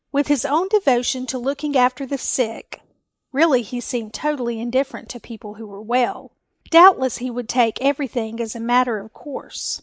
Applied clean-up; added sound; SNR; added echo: neural mask model Resemble Enhance denoiser.